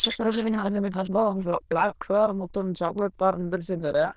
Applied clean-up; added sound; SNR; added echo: neural diffusion model UNIVERSE++.